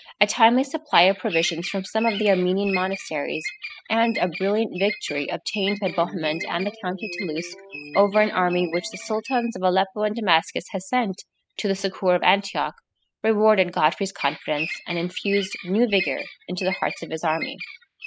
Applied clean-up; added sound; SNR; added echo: classical method spectral subtraction.